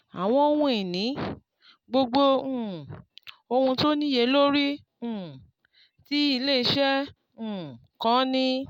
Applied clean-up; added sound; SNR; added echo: none; none; none; none.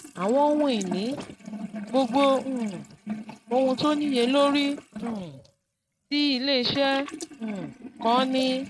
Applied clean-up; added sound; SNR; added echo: neural mask model RNNoise.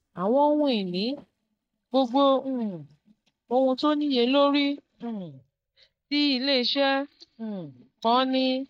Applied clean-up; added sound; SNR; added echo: neural mask model DeepFilterNet 3.